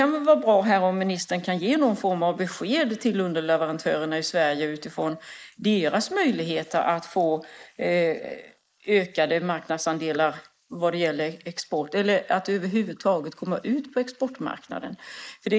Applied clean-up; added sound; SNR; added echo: neural mask model Resemble Enhance denoiser.